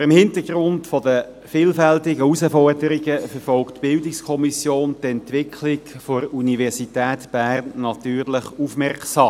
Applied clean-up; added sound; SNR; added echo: none; none; none; none.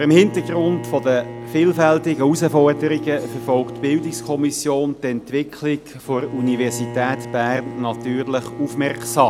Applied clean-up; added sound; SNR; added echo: none; Bowed string instrument; 13 dB; none.